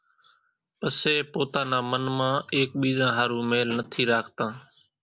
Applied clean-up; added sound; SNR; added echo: none; none; none; none.